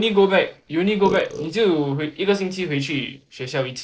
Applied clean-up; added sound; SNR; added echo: neural separator model SepFormer DNS4.